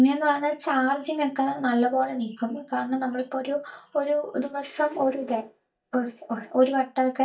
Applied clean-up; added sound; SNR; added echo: neural mask model DeepFilterNet 3.